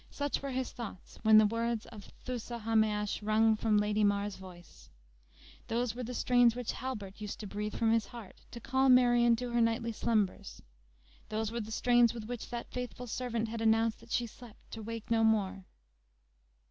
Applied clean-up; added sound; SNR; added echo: none; none; none; none.